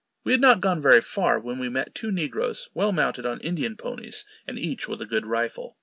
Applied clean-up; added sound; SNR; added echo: none; none; none; none.